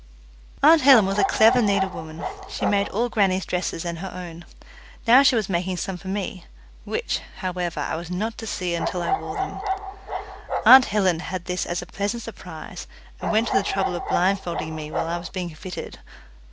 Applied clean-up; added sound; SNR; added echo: none; Bark; 4 dB; none.